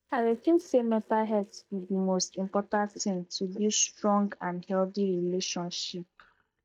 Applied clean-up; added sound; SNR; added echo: neural mask model DeepFilterNet 3.